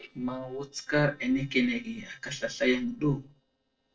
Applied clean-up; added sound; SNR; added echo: neural separator model SepFormer DNS4.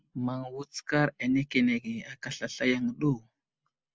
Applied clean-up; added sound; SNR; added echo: none; none; none; none.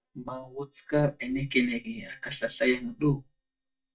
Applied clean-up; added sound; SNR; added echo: neural mask model DeepFilterNet 3.